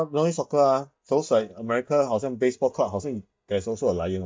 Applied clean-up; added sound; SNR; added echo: neural mask model DeepFilterNet 3.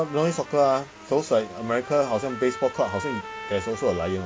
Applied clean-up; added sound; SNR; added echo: none; Trumpet; 13 dB; none.